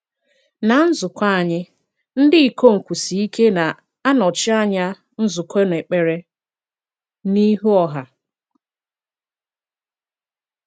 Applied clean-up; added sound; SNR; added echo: none; none; none; none.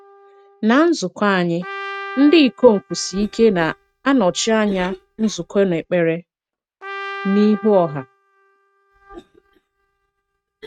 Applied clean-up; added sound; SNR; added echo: neural mask model RNNoise.